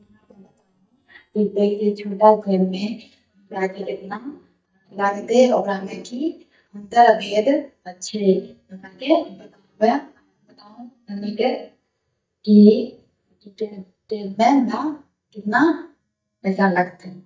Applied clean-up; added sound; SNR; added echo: neural mask model DeepFilterNet 3.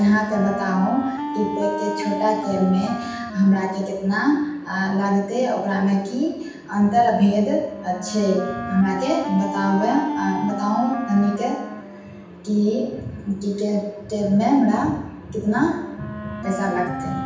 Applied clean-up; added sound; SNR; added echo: none; Wind instrument, woodwind instrument; 10 dB; reverberation time 0.9 s.